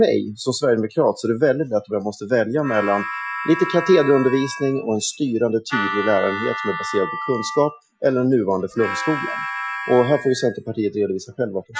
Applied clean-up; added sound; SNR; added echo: classical method Wiener filter.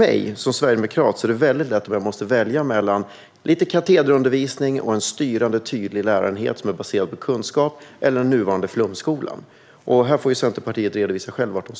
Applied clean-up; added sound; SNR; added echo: none; none; none; none.